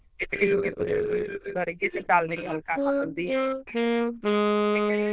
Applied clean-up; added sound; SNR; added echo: neural diffusion model UNIVERSE++.